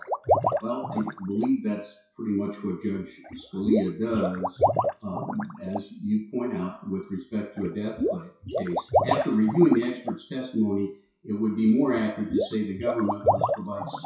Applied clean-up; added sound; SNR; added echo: classical method WPE with log-MMSE.